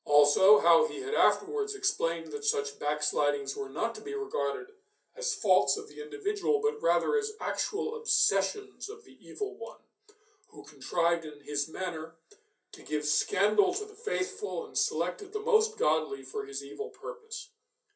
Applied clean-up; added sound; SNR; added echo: none; none; none; reverberation time 0.3 s.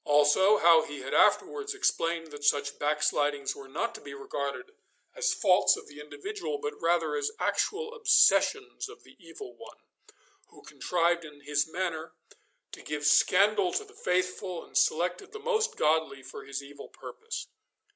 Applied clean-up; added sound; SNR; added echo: none; none; none; none.